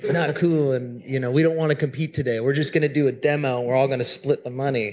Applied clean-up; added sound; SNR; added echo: none; none; none; none.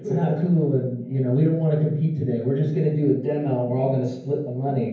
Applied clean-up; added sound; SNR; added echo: none; none; none; reverberation time 0.9 s.